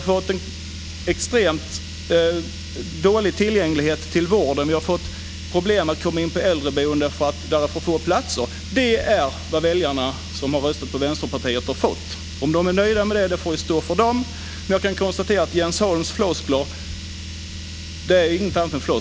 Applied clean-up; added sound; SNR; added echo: none; Car; 10 dB; none.